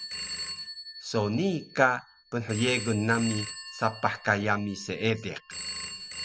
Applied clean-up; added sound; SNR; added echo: none; Telephone; 9 dB; none.